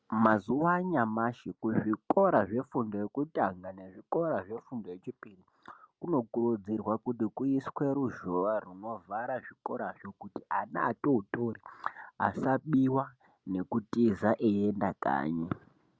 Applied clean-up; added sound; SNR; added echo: none; none; none; none.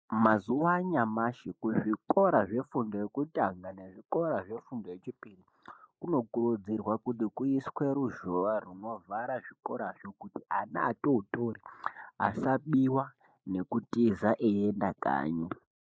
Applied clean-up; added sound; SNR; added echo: neural mask model Resemble Enhance denoiser.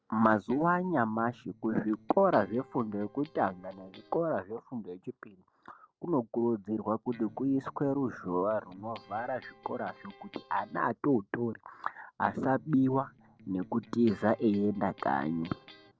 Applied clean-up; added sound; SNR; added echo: neural separator model SepFormer DNS4.